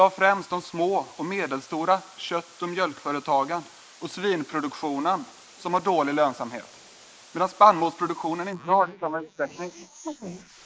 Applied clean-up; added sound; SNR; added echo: neural mask model Resemble Enhance denoiser.